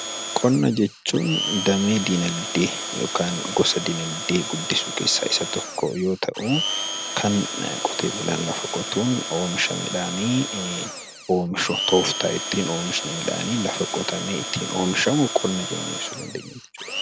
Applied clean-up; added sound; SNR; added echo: none; Domestic sounds, home sounds; 6 dB; none.